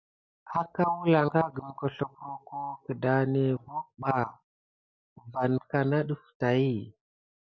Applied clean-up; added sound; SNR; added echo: none; none; none; none.